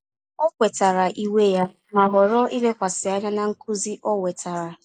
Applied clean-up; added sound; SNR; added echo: neural mask model Resemble Enhance denoiser.